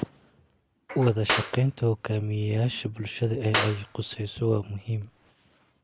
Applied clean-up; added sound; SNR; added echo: none; Clapping; 6 dB; none.